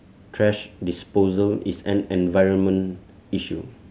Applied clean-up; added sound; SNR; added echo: none; none; none; none.